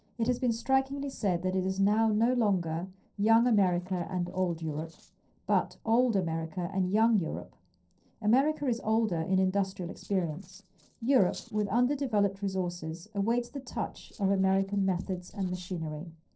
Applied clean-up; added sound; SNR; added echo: neural separator model SepFormer DNS4.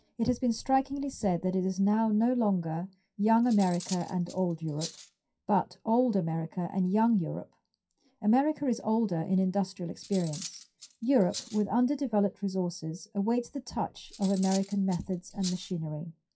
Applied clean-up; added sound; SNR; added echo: classical method WPE with log-MMSE.